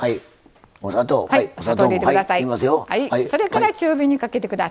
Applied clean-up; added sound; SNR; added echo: none; none; none; none.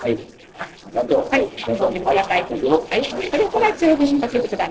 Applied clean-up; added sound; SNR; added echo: neural separator model SepFormer DNS4.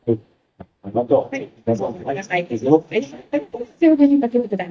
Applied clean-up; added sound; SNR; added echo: neural mask model DeepFilterNet 3.